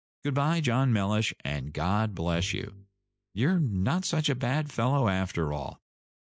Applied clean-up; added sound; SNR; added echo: neural mask model DeepFilterNet 3.